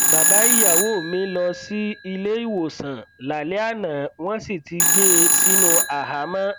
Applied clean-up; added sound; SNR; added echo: none; Telephone; -4 dB; none.